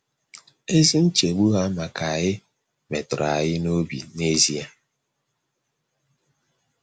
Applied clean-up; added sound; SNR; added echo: none; none; none; none.